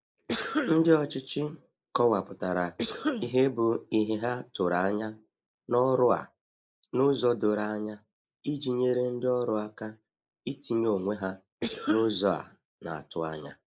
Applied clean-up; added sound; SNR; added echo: neural mask model Resemble Enhance denoiser.